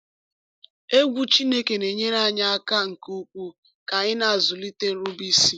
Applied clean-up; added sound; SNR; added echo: none; none; none; none.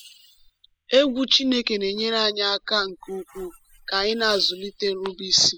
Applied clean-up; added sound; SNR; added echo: classical method spectral subtraction.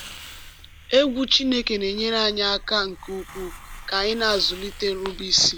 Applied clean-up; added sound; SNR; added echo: none; Hiss; 16 dB; none.